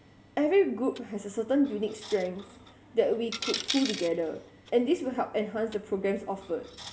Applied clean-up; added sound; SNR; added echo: none; Coin (dropping); 13 dB; none.